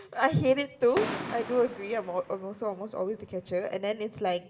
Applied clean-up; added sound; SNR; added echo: none; Fireworks; 11 dB; reverberation time 0.6 s.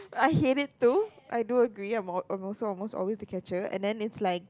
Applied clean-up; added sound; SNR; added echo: none; none; none; none.